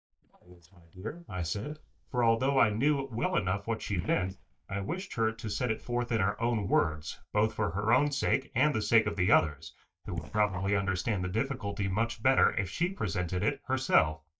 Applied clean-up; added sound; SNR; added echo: neural mask model DeepFilterNet 3.